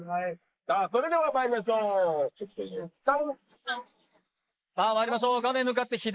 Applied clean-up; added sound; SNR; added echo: neural mask model Resemble Enhance denoiser.